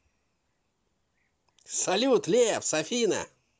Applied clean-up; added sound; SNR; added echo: none; none; none; none.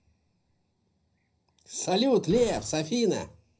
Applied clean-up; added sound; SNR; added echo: none; Glass; 16 dB; reverberation time 0.5 s.